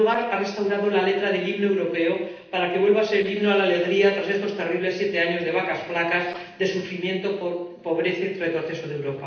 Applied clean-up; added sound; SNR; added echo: neural separator model SepFormer DNS4.